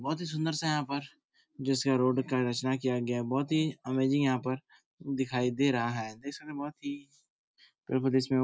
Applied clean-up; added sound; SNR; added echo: none; none; none; none.